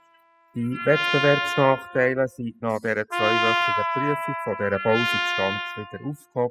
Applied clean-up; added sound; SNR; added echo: classical method spectral subtraction.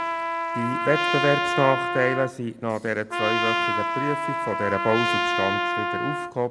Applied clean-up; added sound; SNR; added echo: none; Trumpet; -1 dB; none.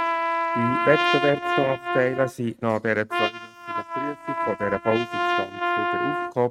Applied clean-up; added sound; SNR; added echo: neural mask model RNNoise.